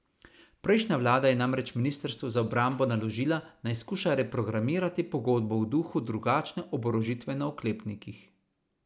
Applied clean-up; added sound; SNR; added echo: none; none; none; none.